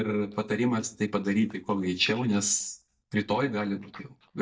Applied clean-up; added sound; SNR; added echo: neural mask model DeepFilterNet 3.